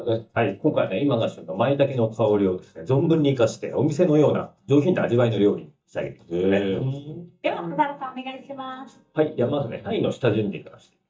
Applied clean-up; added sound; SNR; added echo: neural mask model DeepFilterNet 3.